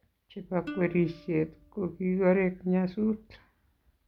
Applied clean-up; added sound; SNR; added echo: none; Plucked string instrument; 18 dB; none.